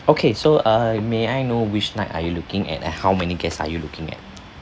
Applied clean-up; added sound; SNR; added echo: none; none; none; none.